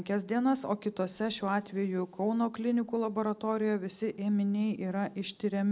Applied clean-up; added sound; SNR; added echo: none; none; none; none.